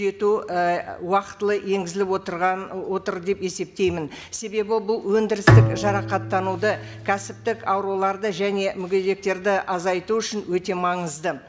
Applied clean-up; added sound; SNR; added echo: none; Bowed string instrument; -1 dB; none.